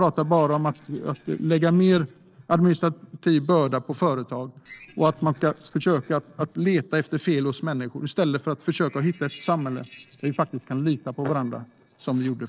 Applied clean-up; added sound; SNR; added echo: neural separator model SepFormer DNS4.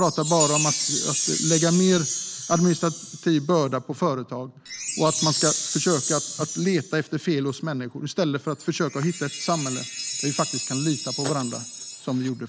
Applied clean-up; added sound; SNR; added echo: none; Chime; 5 dB; none.